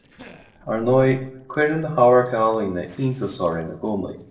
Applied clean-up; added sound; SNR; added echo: neural separator model SepFormer DNS4.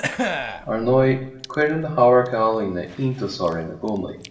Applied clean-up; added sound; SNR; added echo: none; Chewing, mastication / Cough; 12 dB; reverberation time 0.6 s.